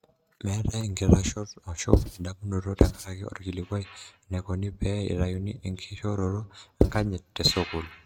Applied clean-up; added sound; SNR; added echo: neural mask model RNNoise.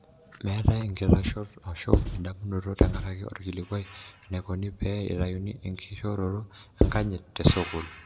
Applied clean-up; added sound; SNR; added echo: none; Writing; -4 dB; none.